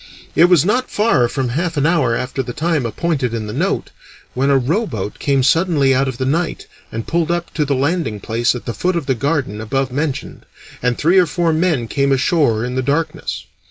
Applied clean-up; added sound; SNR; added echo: none; none; none; none.